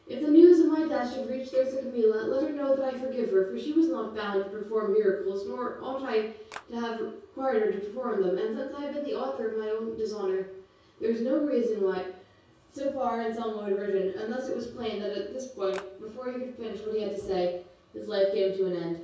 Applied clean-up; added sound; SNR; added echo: none; Clapping; 16 dB; reverberation time 0.6 s.